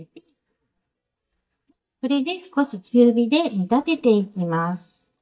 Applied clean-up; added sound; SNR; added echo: neural mask model DeepFilterNet 3.